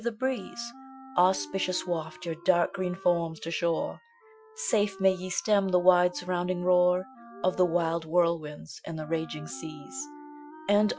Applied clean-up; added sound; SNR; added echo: classical method Wiener filter.